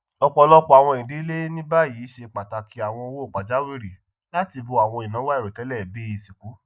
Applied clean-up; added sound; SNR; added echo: neural mask model Resemble Enhance denoiser.